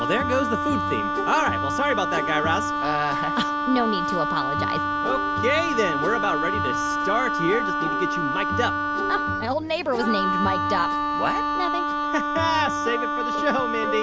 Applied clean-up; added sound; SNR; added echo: none; Wind instrument, woodwind instrument; -1 dB; none.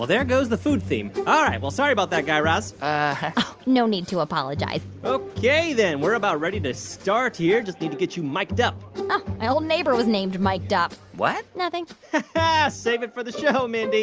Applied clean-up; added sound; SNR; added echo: none; none; none; none.